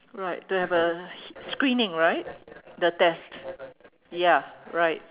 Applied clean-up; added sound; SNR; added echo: none; none; none; none.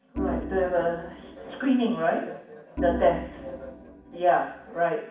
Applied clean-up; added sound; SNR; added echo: none; Organ; 9 dB; reverberation time 0.6 s.